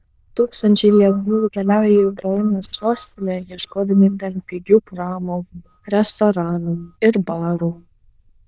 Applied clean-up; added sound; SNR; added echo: neural diffusion model UNIVERSE++.